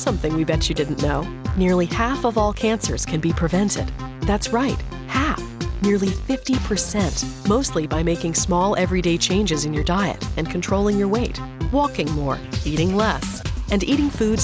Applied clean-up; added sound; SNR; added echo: none; none; none; none.